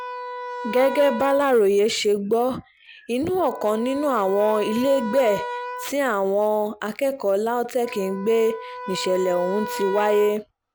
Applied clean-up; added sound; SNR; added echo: none; Wind instrument, woodwind instrument; 12 dB; none.